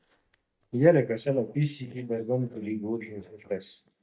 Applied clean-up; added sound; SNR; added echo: neural mask model DeepFilterNet 3.